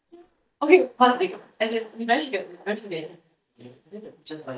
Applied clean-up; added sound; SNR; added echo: neural mask model DeepFilterNet 3.